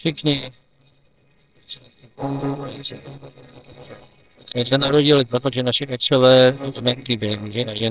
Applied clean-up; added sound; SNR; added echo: neural separator model SepFormer WHAMR!.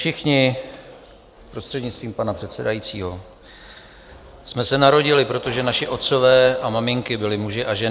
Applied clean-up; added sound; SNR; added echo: none; none; none; none.